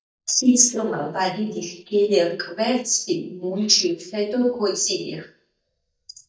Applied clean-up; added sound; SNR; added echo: neural mask model DeepFilterNet 3.